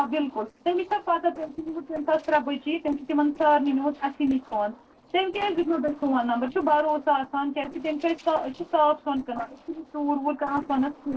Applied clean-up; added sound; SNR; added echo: neural separator model SepFormer DNS4.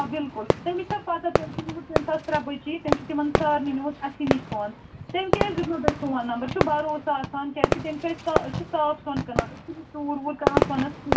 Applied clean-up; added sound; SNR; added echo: none; Fireworks; 0 dB; reverberation time 0.2 s.